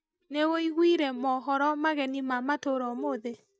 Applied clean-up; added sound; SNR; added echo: neural mask model DeepFilterNet 3.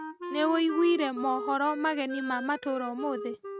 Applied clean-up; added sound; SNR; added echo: neural mask model RNNoise.